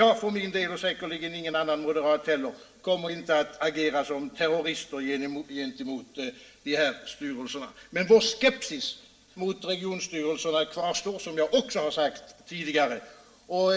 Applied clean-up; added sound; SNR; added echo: none; none; none; reverberation time 0.5 s.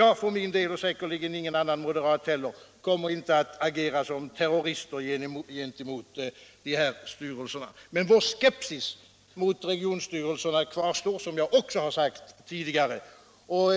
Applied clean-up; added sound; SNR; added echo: none; none; none; none.